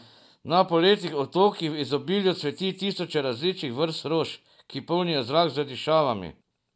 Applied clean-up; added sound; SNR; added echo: none; none; none; none.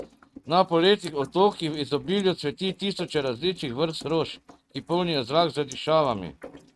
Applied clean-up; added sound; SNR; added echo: neural mask model RNNoise.